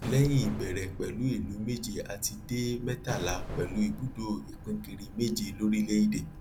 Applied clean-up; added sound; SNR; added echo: none; Boat, Water vehicle + Explosion; 10 dB; none.